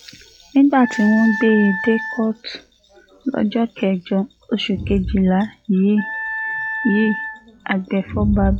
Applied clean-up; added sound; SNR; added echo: classical method log-MMSE.